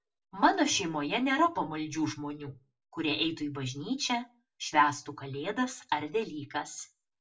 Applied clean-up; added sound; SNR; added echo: none; none; none; reverberation time 0.2 s.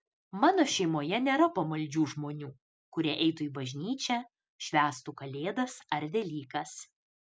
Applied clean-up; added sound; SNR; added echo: none; none; none; none.